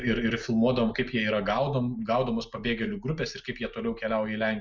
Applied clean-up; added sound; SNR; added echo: none; none; none; none.